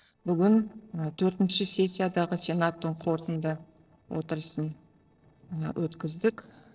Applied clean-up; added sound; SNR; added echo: neural separator model SepFormer DNS4.